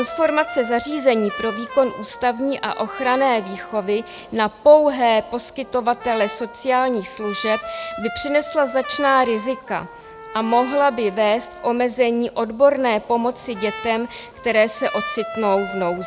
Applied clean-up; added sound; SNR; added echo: none; Trumpet; 14 dB; none.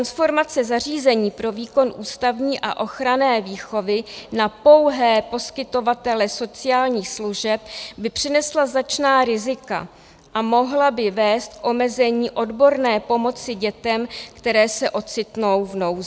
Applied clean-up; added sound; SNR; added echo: none; none; none; none.